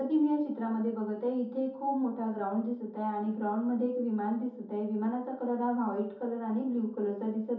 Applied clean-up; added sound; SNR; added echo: none; none; none; reverberation time 0.5 s.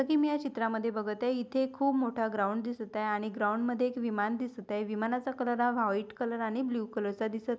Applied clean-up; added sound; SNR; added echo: none; none; none; none.